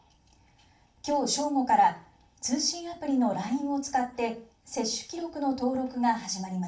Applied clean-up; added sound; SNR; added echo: none; none; none; reverberation time 0.3 s.